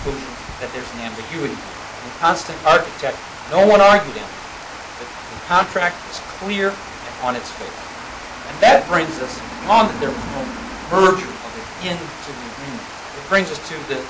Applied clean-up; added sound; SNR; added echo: none; Water; 12 dB; none.